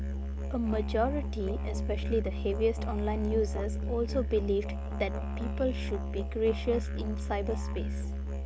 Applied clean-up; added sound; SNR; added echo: none; Musical instrument; 0 dB; none.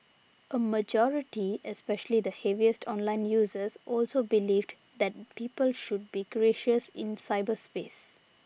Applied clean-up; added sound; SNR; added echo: none; none; none; none.